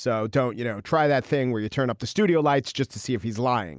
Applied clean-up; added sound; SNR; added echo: none; none; none; none.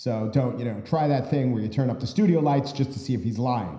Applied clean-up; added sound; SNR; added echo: none; none; none; reverberation time 0.9 s.